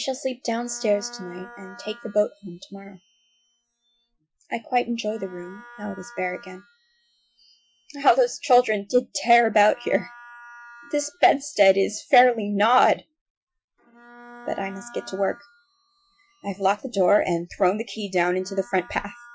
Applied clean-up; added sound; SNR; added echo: classical method Wiener filter.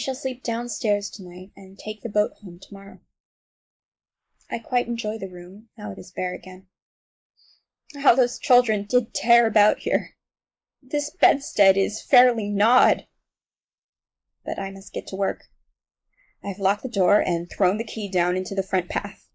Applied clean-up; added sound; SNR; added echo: neural mask model Resemble Enhance denoiser.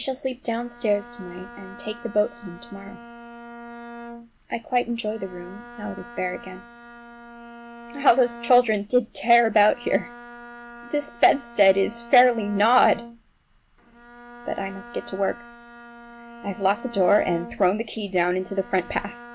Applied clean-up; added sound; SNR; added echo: none; Bowed string instrument; 17 dB; none.